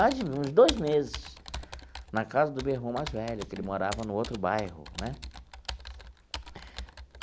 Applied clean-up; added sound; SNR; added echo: none; Computer keyboard; 12 dB; none.